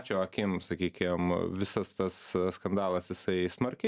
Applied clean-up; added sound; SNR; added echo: none; none; none; none.